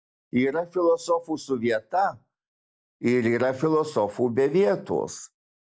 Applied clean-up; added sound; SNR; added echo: none; none; none; none.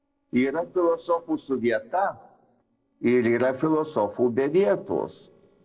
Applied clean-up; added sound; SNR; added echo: neural separator model SepFormer DNS4.